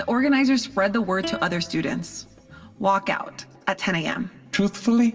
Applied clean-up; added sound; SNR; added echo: none; Plucked string instrument; 17 dB; reverberation time 0.7 s.